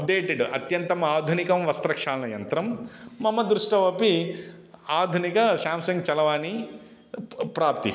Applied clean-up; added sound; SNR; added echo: none; none; none; none.